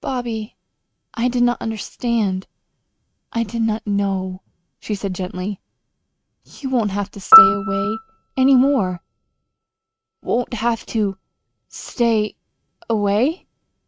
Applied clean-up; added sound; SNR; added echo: neural mask model RNNoise.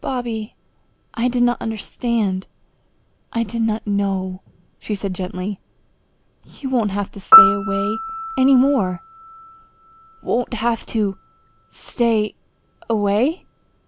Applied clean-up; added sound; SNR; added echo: none; Piano; 4 dB; none.